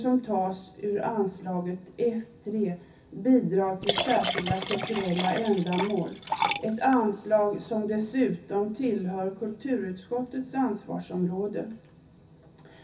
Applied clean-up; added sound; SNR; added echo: none; Liquid; 3 dB; reverberation time 0.3 s.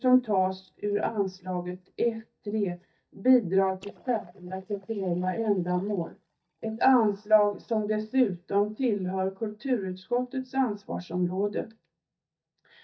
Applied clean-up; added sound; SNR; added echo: neural mask model DeepFilterNet 3.